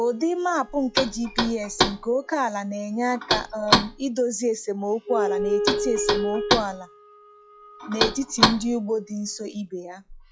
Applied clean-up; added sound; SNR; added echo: classical method log-MMSE.